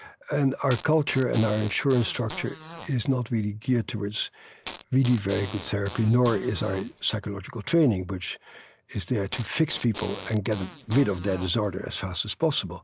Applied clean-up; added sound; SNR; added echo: none; Fart; 15 dB; none.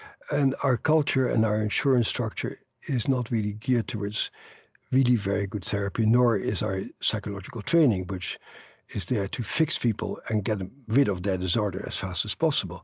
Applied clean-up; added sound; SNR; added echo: none; none; none; none.